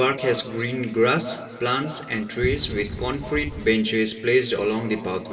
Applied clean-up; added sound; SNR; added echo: none; Wind; 9 dB; reverberation time 2.3 s.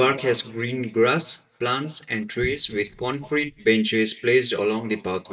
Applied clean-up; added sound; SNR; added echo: neural mask model DeepFilterNet 3.